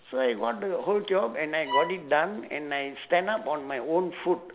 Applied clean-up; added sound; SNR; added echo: none; Bowed string instrument; 5 dB; none.